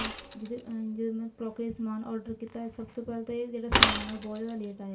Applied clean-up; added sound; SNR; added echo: none; Mechanisms / Bicycle; -2 dB; reverberation time 0.2 s.